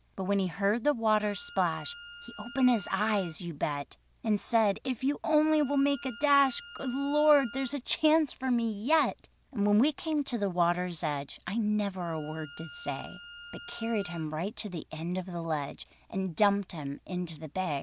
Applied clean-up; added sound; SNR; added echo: none; Bowed string instrument; 18 dB; none.